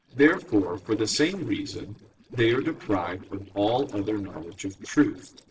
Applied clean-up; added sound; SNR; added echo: neural separator model SepFormer DNS4.